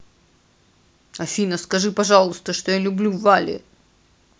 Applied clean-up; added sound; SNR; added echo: none; none; none; none.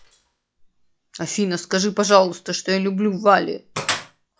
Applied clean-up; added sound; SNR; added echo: classical method log-MMSE.